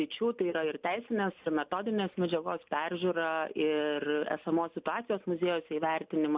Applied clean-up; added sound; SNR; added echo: none; none; none; none.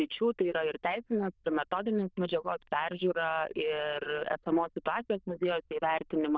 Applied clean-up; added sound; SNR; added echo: neural diffusion model UNIVERSE++.